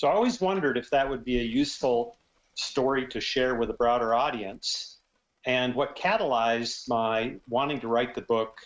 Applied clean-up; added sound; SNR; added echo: neural mask model RNNoise.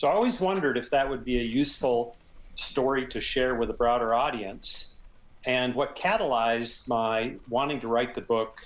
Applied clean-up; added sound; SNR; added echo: none; Rain; 18 dB; none.